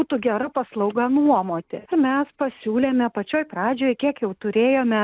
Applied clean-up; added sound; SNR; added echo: none; none; none; none.